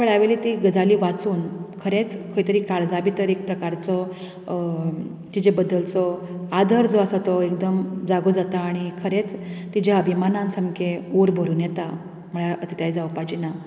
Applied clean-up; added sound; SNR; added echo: none; Telephone; 17 dB; none.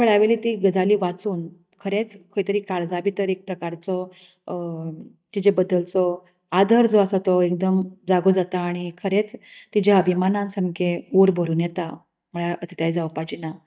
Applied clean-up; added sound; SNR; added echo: neural mask model DeepFilterNet 3.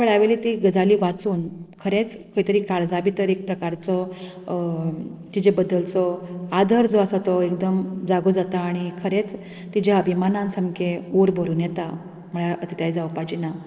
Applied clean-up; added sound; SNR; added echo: neural separator model SepFormer DNS4.